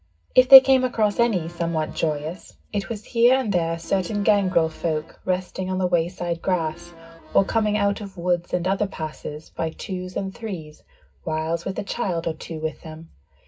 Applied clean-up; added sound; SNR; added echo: none; Accordion; 19 dB; reverberation time 0.4 s.